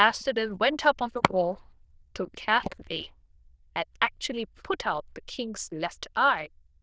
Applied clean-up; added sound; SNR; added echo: neural diffusion model UNIVERSE++.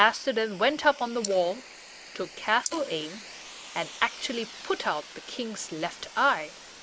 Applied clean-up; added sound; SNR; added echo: neural mask model Resemble Enhance denoiser.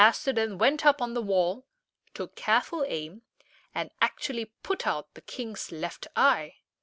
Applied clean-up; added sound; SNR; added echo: none; none; none; none.